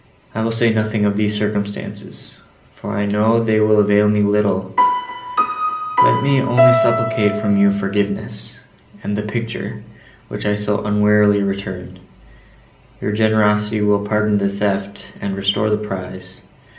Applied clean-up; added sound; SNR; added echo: none; Piano; 0 dB; reverberation time 0.5 s.